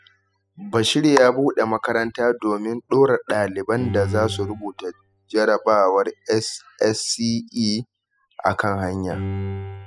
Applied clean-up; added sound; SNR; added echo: classical method spectral subtraction.